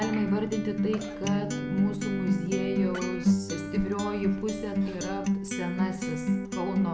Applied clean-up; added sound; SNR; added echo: none; Acoustic guitar; -3 dB; none.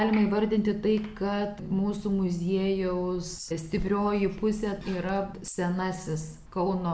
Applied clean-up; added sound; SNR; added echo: none; none; none; none.